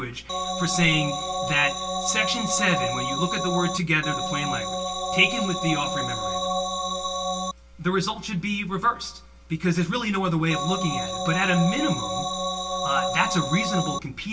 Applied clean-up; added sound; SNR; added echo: none; Organ; 1 dB; reverberation time 0.1 s.